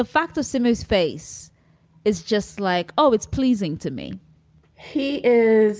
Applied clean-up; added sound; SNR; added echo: none; none; none; none.